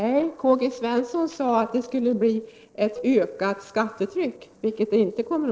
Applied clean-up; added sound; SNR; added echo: neural separator model SepFormer DNS4.